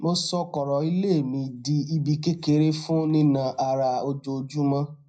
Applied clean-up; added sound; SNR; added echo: none; none; none; reverberation time 0.3 s.